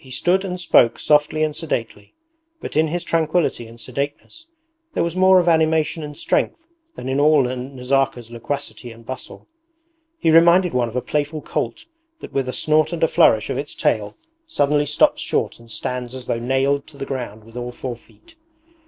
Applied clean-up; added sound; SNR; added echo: none; none; none; none.